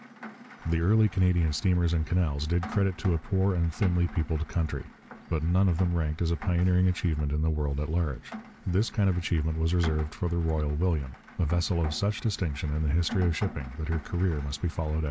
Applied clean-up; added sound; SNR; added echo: none; Rain; 18 dB; none.